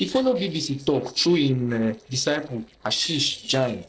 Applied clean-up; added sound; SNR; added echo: neural separator model SepFormer DNS4.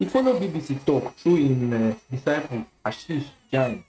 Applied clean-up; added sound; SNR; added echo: neural mask model RNNoise.